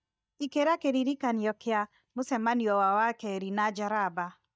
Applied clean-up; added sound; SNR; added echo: neural mask model DeepFilterNet 3.